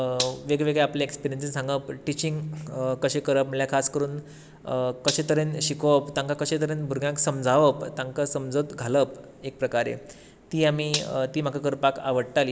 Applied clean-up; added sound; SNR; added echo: none; Gunshot, gunfire; 10 dB; none.